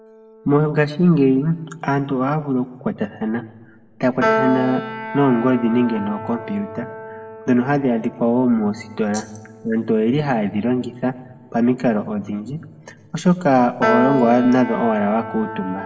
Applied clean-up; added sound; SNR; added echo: none; Piano; 9 dB; reverberation time 1.1 s.